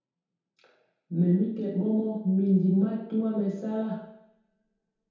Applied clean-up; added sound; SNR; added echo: none; none; none; reverberation time 0.8 s.